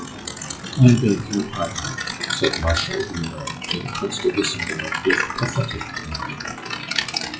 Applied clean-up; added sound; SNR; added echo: classical method WPE with log-MMSE.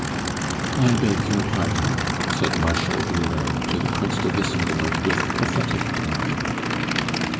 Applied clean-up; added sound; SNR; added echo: none; Idling / Aircraft; -1 dB; reverberation time 2.8 s.